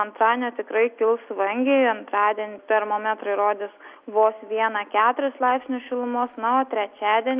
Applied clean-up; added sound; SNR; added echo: none; none; none; none.